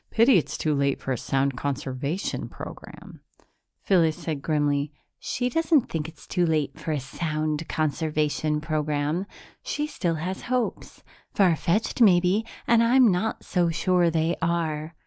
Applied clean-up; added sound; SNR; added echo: none; none; none; none.